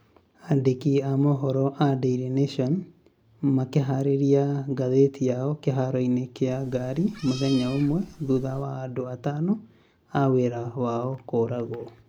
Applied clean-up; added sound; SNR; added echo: none; Meow; 17 dB; none.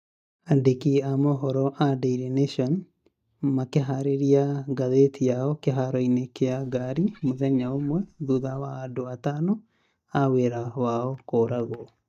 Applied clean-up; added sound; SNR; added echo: neural mask model DeepFilterNet 3.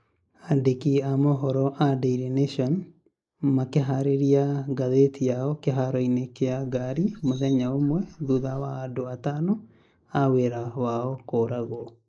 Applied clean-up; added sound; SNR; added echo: neural mask model Resemble Enhance denoiser.